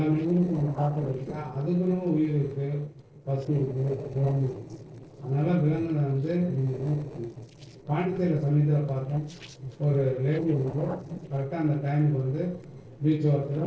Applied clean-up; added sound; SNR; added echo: neural separator model SepFormer DNS4.